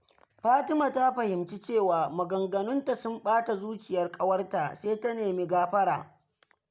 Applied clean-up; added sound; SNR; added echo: none; none; none; none.